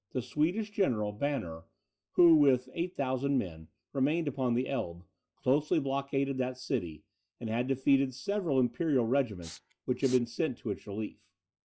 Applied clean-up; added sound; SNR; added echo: classical method log-MMSE.